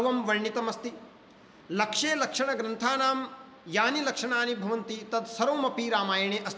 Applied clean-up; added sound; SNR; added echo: none; none; none; none.